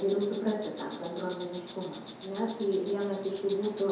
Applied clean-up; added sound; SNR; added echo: none; Insect; 12 dB; reverberation time 0.9 s.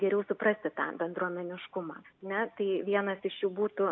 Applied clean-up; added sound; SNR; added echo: none; none; none; none.